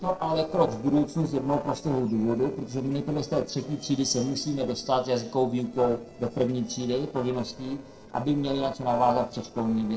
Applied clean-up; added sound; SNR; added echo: neural separator model SepFormer DNS4.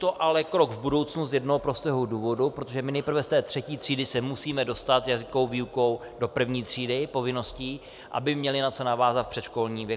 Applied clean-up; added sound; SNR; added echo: none; none; none; none.